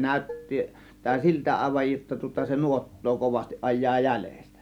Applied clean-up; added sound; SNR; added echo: none; Dishes, pots, and pans; 17 dB; none.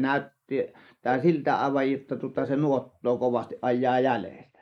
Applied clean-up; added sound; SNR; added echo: neural mask model Resemble Enhance denoiser.